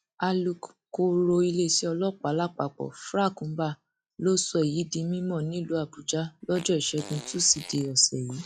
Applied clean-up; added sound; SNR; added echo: classical method log-MMSE.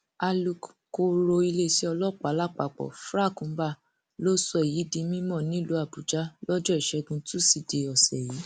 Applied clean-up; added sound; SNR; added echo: none; none; none; none.